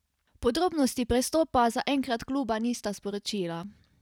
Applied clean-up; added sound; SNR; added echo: none; none; none; none.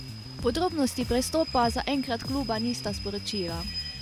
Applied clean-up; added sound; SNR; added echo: none; Rain / Train + Bass guitar; 7 dB; none.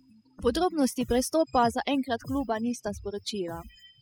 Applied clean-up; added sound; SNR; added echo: classical method spectral subtraction.